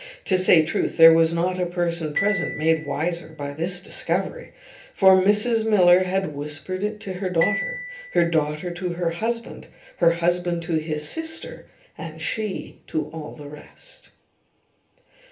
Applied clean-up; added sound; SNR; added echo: none; Glockenspiel; 12 dB; reverberation time 0.3 s.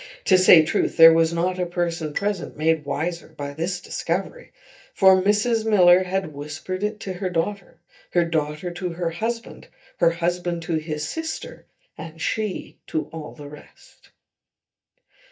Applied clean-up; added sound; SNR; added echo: neural mask model DeepFilterNet 3.